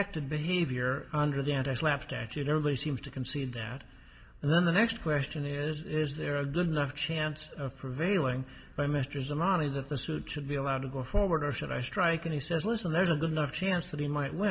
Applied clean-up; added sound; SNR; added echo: none; none; none; reverberation time 0.7 s.